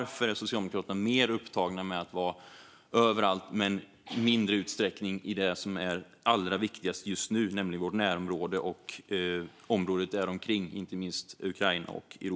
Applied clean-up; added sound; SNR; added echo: none; none; none; none.